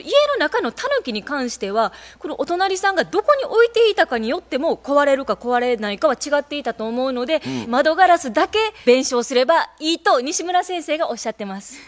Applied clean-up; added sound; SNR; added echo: none; none; none; none.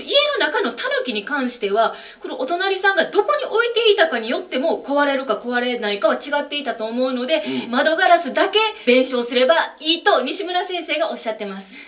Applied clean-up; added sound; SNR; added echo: none; none; none; reverberation time 0.3 s.